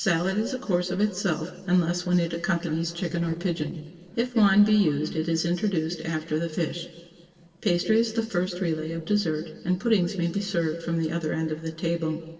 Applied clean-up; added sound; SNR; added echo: neural separator model SepFormer DNS4.